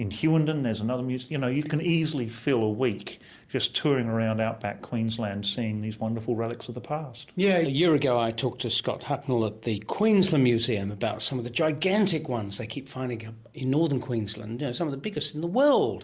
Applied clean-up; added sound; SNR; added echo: none; none; none; none.